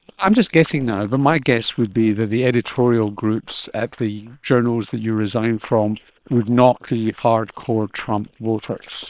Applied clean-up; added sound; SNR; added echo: neural separator model SepFormer WHAM!.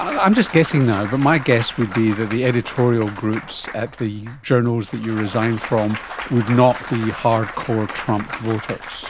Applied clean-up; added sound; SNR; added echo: none; Applause / Cheering / Clapping; 13 dB; none.